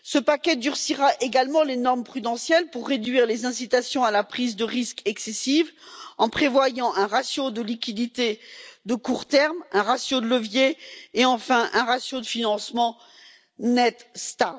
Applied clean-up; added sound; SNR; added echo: none; none; none; none.